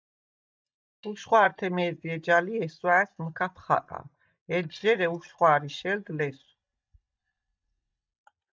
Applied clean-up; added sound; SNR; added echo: neural mask model DeepFilterNet 3.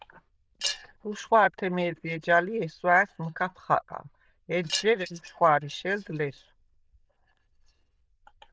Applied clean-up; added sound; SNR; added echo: neural diffusion model UNIVERSE++.